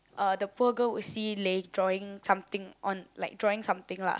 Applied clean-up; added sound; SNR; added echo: none; none; none; none.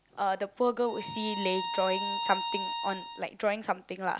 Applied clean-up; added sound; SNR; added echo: none; Bowed string instrument; 4 dB; none.